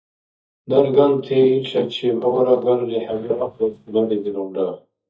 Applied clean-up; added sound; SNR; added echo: neural mask model DeepFilterNet 3.